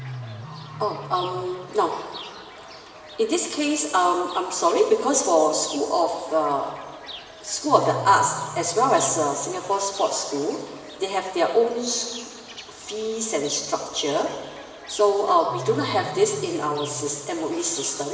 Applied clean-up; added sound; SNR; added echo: none; Bird / Fowl; 16 dB; reverberation time 2.1 s.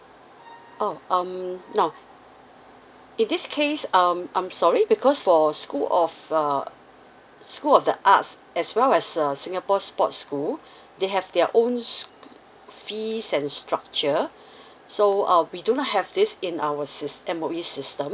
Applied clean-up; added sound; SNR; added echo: none; none; none; none.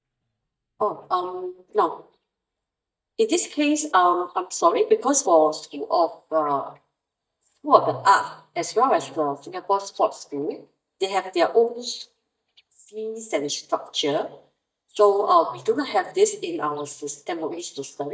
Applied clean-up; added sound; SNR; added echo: neural mask model DeepFilterNet 3.